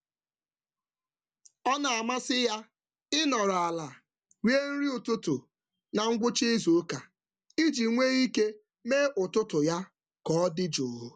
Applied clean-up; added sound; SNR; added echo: none; none; none; none.